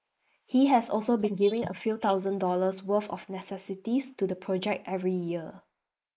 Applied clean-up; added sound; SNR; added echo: neural mask model Resemble Enhance denoiser.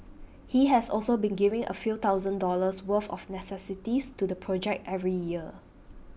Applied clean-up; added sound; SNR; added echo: none; none; none; none.